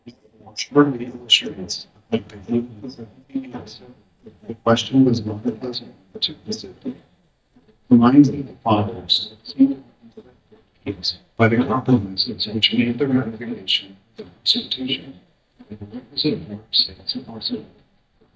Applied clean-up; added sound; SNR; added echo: neural mask model DeepFilterNet 3.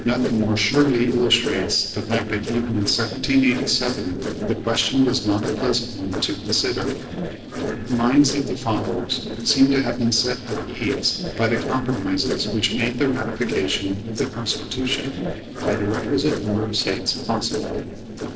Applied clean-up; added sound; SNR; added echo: neural separator model SepFormer DNS4.